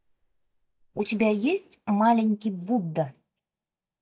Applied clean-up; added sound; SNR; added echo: neural mask model DeepFilterNet 3.